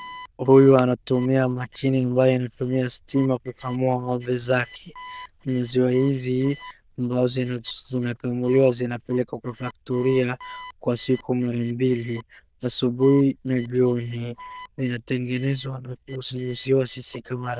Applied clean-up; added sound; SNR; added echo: neural diffusion model UNIVERSE++.